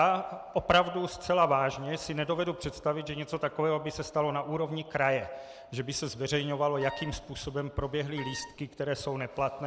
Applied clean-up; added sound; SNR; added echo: none; Wind instrument, woodwind instrument; 14 dB; none.